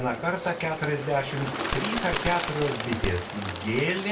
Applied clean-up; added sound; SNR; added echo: none; Bird; 3 dB; reverberation time 0.2 s.